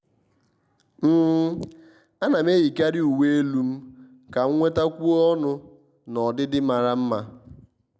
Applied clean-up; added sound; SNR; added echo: none; none; none; none.